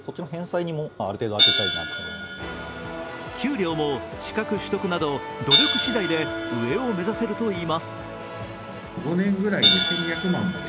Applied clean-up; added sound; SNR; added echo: none; Hi-hat; -1 dB; none.